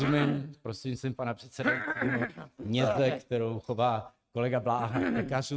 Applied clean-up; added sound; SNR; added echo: neural mask model RNNoise.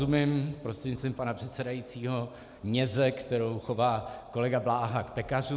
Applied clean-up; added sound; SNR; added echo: none; none; none; none.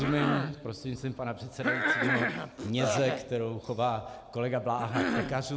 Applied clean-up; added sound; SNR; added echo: none; Cough; 2 dB; none.